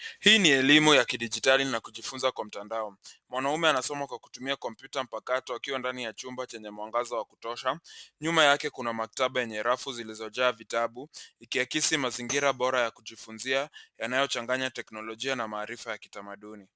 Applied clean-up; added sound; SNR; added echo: none; Tambourine; 15 dB; none.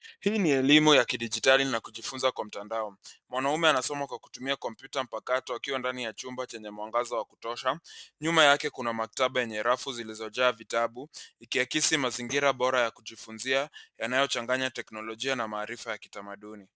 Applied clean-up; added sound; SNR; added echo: neural mask model DeepFilterNet 3.